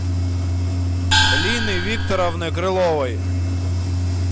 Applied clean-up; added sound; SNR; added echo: none; Gong; 0 dB; none.